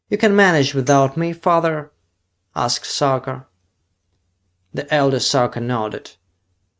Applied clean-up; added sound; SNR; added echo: neural mask model RNNoise.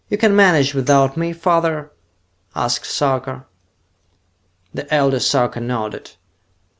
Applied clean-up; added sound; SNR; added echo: none; Tambourine; 20 dB; none.